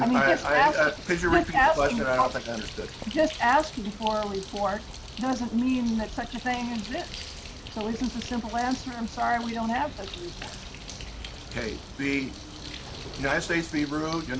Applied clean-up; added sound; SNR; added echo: none; Bird; 12 dB; none.